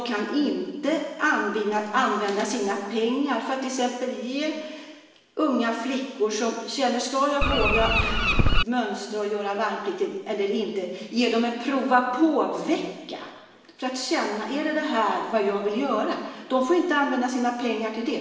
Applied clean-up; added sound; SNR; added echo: none; Bird; -5 dB; reverberation time 1.3 s.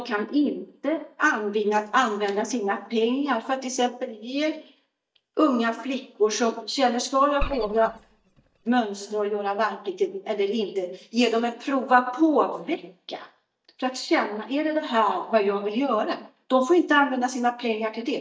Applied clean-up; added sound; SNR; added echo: neural mask model DeepFilterNet 3.